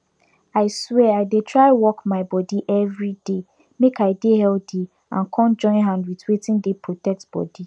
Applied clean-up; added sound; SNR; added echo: none; none; none; none.